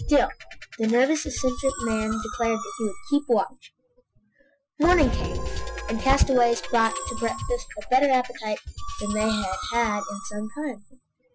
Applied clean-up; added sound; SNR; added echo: classical method Wiener filter.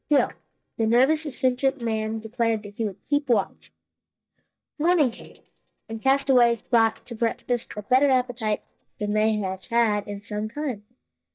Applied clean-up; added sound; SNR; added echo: neural mask model DeepFilterNet 3.